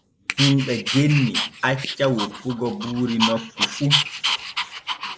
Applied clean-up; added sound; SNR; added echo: neural mask model Resemble Enhance denoiser.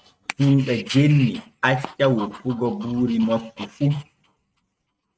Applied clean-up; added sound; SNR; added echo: neural mask model RNNoise.